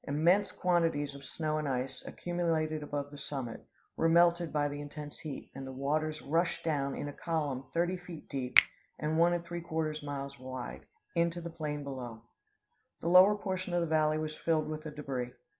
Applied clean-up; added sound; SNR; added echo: none; Finger snapping; 5 dB; none.